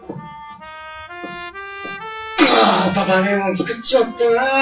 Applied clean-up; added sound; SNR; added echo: classical method WPE with log-MMSE.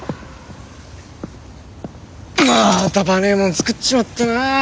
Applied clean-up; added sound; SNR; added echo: none; none; none; none.